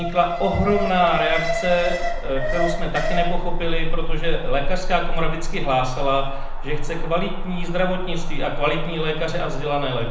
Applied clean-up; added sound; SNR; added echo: none; Alarm; -2 dB; reverberation time 0.7 s.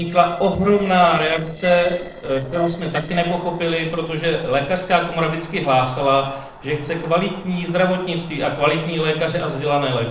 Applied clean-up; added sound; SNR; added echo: neural separator model SepFormer DNS4.